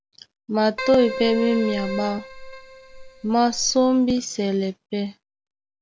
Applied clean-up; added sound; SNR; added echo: none; Keyboard (musical); 9 dB; none.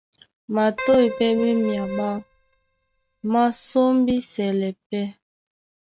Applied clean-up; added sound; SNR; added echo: neural mask model RNNoise.